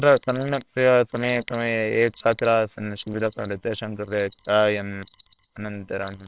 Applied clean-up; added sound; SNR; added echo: neural separator model SepFormer WHAMR!.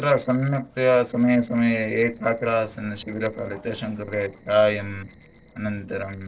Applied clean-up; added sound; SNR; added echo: neural separator model SepFormer DNS4.